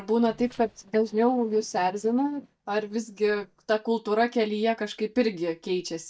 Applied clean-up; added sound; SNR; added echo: neural mask model DeepFilterNet 3.